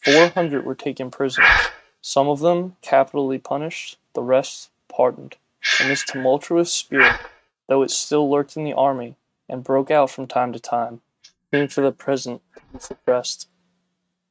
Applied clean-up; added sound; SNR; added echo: neural mask model RNNoise.